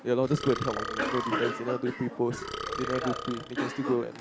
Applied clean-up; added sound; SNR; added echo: none; Burping, eructation + Cough; 4 dB; none.